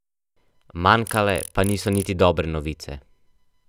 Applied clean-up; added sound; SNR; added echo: none; Insect; 15 dB; none.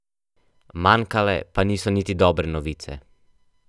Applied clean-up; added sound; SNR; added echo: none; none; none; none.